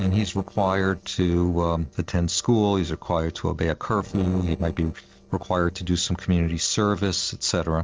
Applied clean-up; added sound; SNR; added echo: neural separator model SepFormer DNS4.